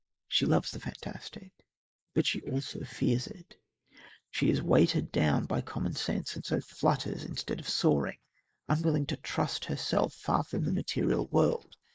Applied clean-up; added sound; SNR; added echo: neural mask model Resemble Enhance denoiser.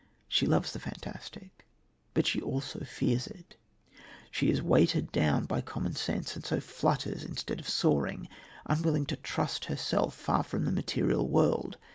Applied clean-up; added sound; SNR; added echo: none; none; none; none.